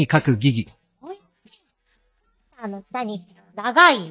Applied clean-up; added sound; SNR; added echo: neural mask model DeepFilterNet 3.